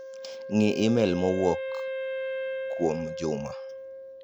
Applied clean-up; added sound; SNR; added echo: none; Wind instrument, woodwind instrument; 6 dB; none.